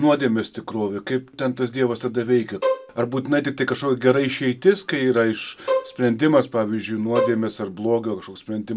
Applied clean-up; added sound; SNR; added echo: none; Bowed string instrument; 6 dB; none.